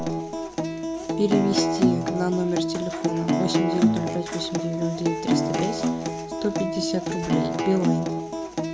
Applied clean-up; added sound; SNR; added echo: none; Acoustic guitar; -2 dB; none.